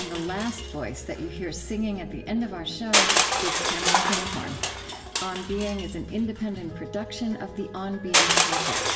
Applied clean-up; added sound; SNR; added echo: none; Crushing; -4 dB; reverberation time 0.7 s.